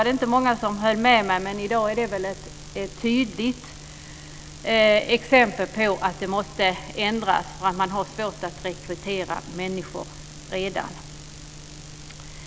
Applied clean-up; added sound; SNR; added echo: none; none; none; none.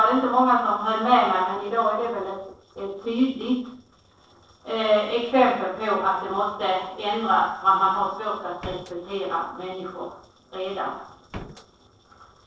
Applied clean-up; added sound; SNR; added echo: neural separator model SepFormer DNS4.